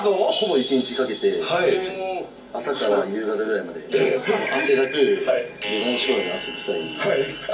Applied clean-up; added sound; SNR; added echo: none; none; none; reverberation time 0.3 s.